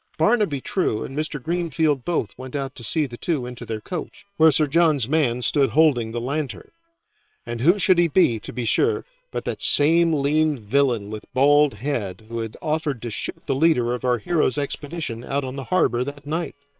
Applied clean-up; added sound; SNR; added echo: neural separator model SepFormer WHAM!.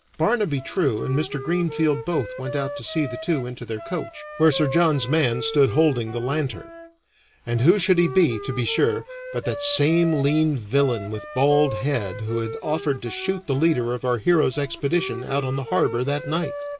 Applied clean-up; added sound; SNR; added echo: none; Wind instrument, woodwind instrument; 12 dB; none.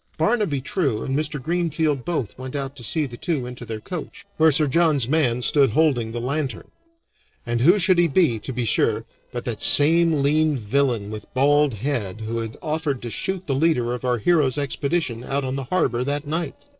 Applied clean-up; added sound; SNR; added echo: neural separator model SepFormer DNS4.